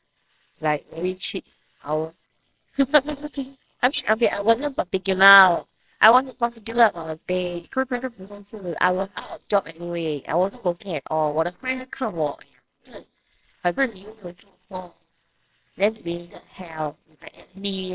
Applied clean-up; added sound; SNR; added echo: neural separator model SepFormer WHAMR!.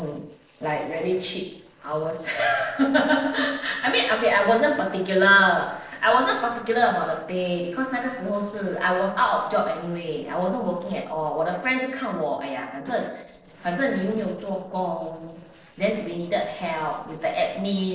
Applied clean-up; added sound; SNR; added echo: neural separator model SepFormer DNS4.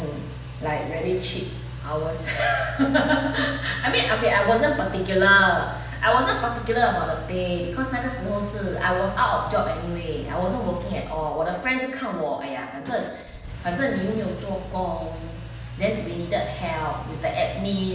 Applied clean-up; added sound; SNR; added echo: none; Engine; 10 dB; reverberation time 0.9 s.